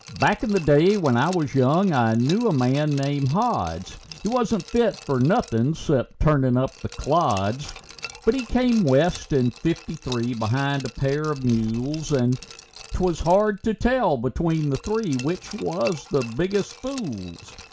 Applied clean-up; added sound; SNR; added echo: none; Glass; 20 dB; none.